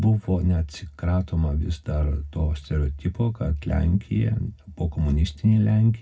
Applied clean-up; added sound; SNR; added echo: none; none; none; reverberation time 0.4 s.